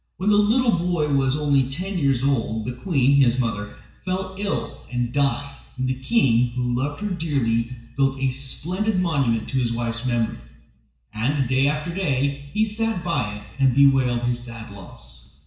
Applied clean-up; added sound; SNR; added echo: none; none; none; reverberation time 0.9 s.